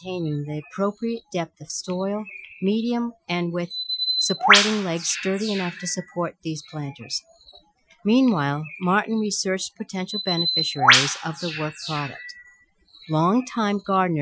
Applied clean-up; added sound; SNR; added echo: classical method Wiener filter.